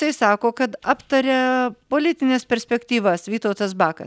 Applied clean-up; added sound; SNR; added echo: none; none; none; none.